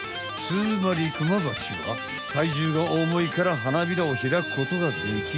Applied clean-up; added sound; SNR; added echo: none; Electric guitar; 7 dB; none.